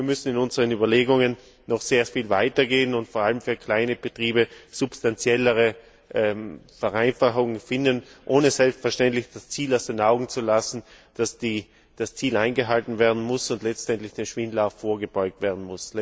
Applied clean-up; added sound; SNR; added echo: none; none; none; none.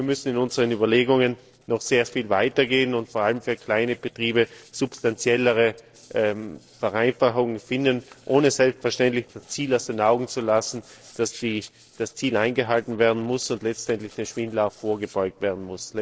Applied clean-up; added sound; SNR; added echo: neural separator model SepFormer DNS4.